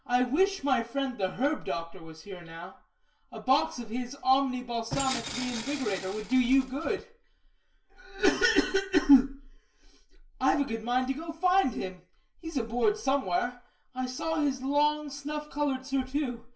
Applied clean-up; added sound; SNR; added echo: none; Tools; 10 dB; reverberation time 0.1 s.